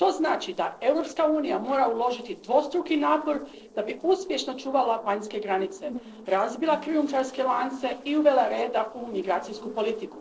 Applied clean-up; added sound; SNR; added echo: neural separator model SepFormer DNS4.